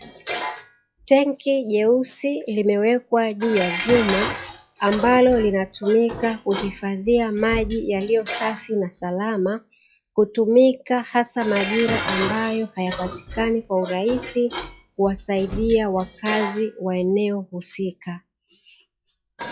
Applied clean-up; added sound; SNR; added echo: classical method log-MMSE.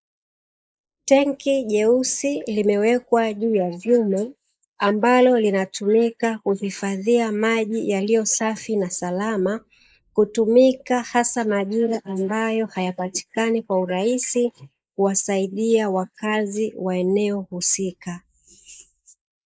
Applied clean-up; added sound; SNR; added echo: neural mask model Resemble Enhance denoiser.